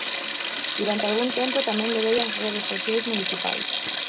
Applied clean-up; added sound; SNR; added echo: none; Sink (filling or washing); 1 dB; none.